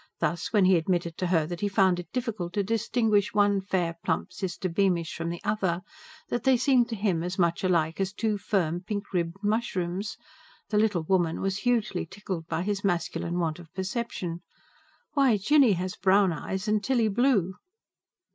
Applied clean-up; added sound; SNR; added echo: neural mask model Resemble Enhance denoiser.